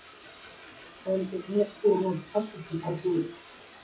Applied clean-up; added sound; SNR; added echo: classical method WPE with log-MMSE.